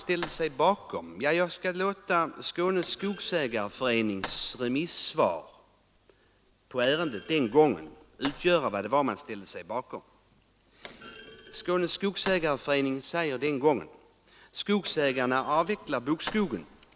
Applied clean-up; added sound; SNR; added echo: none; Thump, thud; 18 dB; none.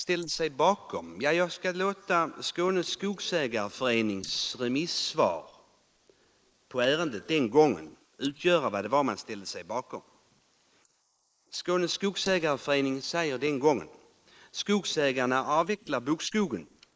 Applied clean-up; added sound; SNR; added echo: neural mask model Resemble Enhance denoiser.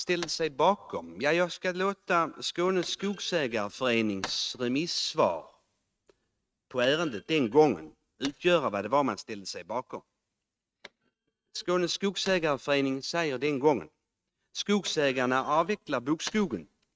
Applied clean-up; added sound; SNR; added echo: neural mask model RNNoise.